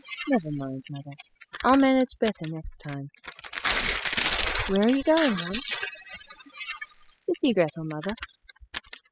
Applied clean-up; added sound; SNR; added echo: classical method spectral subtraction.